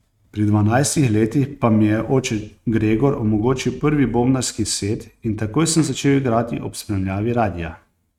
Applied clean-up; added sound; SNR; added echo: neural mask model RNNoise.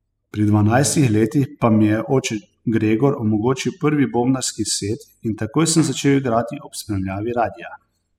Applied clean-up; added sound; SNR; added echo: classical method spectral subtraction.